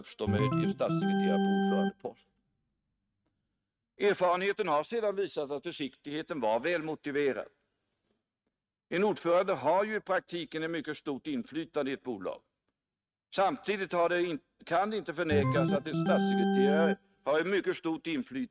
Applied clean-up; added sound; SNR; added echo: neural mask model RNNoise.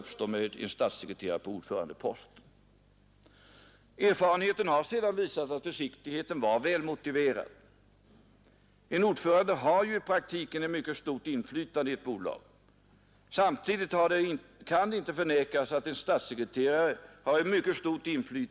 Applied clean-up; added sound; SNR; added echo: none; none; none; none.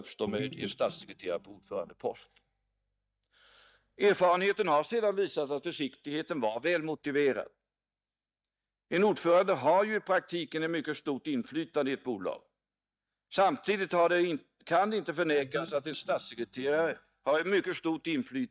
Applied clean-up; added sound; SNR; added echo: neural mask model DeepFilterNet 3.